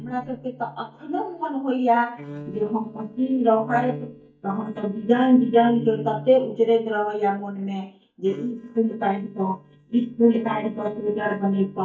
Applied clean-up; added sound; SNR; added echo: neural mask model DeepFilterNet 3.